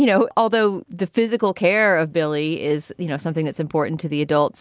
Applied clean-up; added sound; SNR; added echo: none; none; none; none.